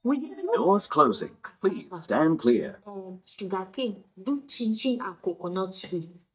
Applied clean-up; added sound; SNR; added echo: neural mask model DeepFilterNet 3.